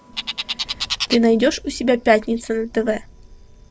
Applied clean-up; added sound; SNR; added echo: none; Bird; 10 dB; none.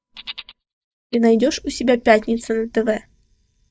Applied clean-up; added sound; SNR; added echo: neural mask model DeepFilterNet 3.